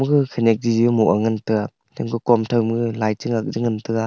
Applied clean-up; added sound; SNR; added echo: none; none; none; none.